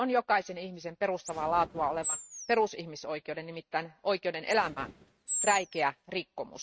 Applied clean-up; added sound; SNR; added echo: neural mask model RNNoise.